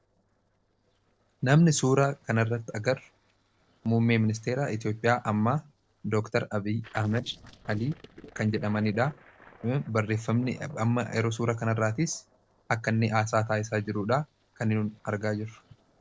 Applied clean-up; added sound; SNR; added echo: neural separator model SepFormer DNS4.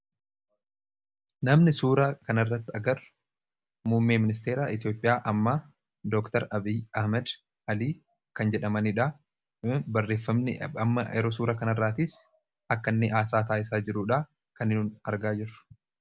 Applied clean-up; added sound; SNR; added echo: none; none; none; none.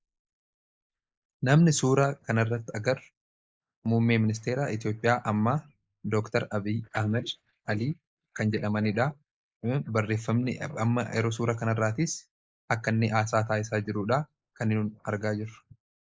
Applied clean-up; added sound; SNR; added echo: neural mask model Resemble Enhance denoiser.